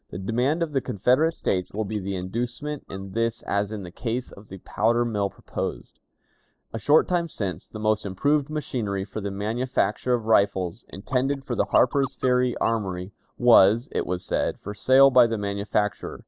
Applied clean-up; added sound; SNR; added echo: neural mask model Resemble Enhance denoiser.